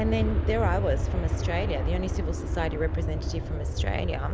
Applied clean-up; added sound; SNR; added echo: none; Aircraft; -4 dB; none.